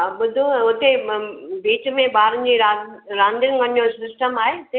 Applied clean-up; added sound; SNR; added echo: none; none; none; none.